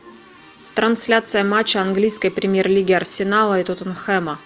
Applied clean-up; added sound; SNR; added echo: none; none; none; none.